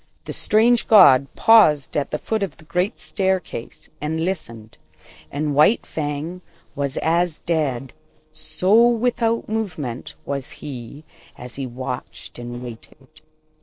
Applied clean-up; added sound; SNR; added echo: neural separator model SepFormer DNS4.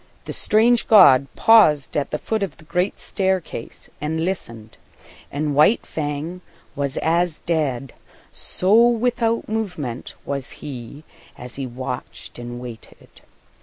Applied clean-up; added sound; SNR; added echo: none; none; none; none.